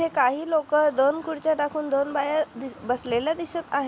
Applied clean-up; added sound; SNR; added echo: none; none; none; none.